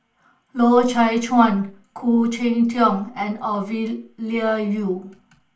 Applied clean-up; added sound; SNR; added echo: none; none; none; reverberation time 0.3 s.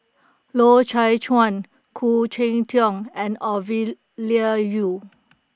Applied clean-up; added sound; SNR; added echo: none; none; none; none.